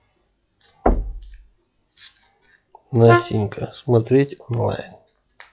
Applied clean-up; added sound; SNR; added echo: classical method log-MMSE.